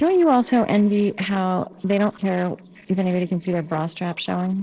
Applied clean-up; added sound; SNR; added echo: neural separator model SepFormer DNS4.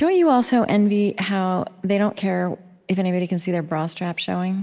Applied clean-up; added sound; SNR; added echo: none; none; none; none.